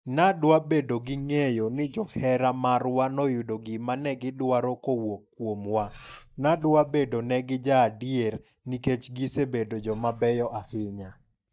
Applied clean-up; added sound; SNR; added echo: neural mask model DeepFilterNet 3.